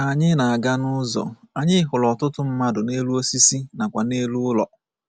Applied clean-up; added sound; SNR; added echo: none; none; none; none.